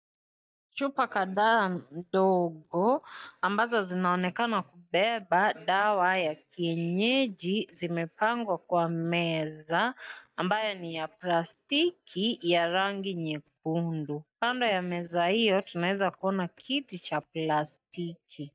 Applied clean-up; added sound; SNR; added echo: neural mask model DeepFilterNet 3.